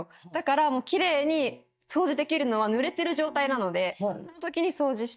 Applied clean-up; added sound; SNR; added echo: neural mask model DeepFilterNet 3.